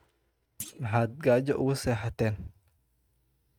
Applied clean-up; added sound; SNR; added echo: neural mask model RNNoise.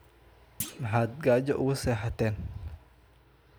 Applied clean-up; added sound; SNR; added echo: none; Thump, thud; 14 dB; none.